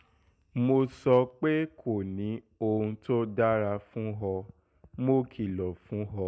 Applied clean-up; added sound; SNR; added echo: none; none; none; none.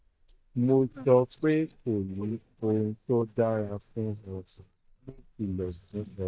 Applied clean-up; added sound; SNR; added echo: neural mask model DeepFilterNet 3.